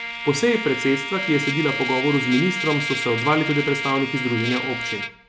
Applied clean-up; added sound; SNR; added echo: none; Trumpet; 4 dB; none.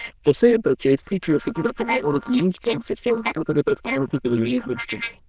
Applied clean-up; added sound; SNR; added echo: neural diffusion model UNIVERSE++.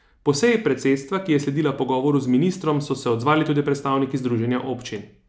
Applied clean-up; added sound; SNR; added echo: none; none; none; none.